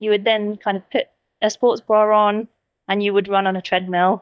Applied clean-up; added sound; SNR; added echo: neural mask model DeepFilterNet 3.